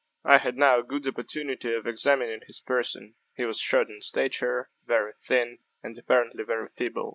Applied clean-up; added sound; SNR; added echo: neural mask model Resemble Enhance denoiser.